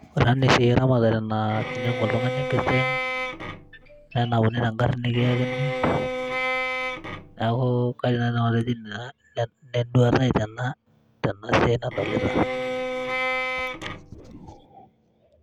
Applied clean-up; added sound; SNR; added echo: none; Bowed string instrument; 5 dB; none.